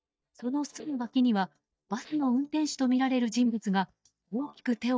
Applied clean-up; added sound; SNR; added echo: neural mask model DeepFilterNet 3.